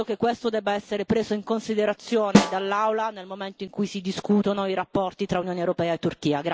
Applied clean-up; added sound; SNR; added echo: none; Snare drum; -1 dB; none.